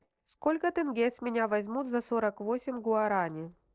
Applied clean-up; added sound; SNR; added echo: neural separator model SepFormer DNS4.